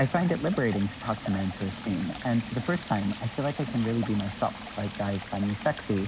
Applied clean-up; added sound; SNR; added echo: none; Stream; 11 dB; none.